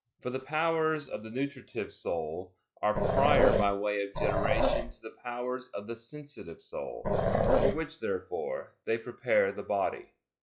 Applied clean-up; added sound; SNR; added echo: classical method log-MMSE.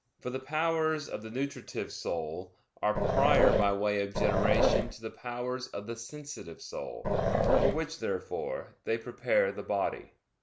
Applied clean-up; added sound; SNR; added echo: none; Growling; -5 dB; none.